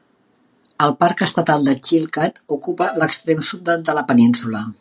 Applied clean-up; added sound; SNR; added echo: none; Bowed string instrument; 16 dB; none.